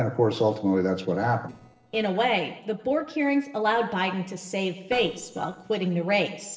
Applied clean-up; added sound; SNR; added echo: neural separator model SepFormer DNS4.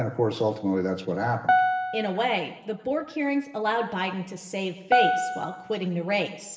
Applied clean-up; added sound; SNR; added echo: none; Piano; -1 dB; reverberation time 1.1 s.